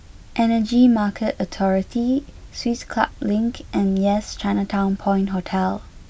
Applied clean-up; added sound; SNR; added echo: none; none; none; none.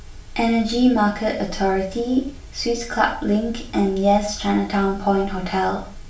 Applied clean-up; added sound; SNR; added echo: none; none; none; reverberation time 0.4 s.